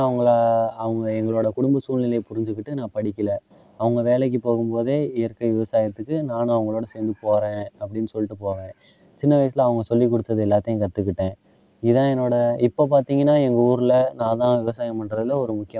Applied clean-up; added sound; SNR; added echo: none; none; none; none.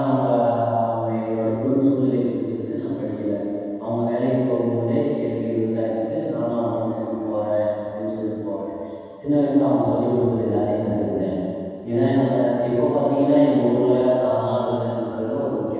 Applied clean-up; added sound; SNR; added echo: none; none; none; reverberation time 2.1 s.